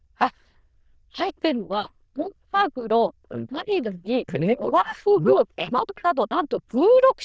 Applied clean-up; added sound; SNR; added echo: neural diffusion model UNIVERSE++.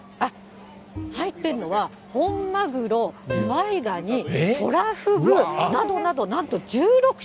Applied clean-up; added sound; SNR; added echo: none; Bowed string instrument + Piano; 15 dB; none.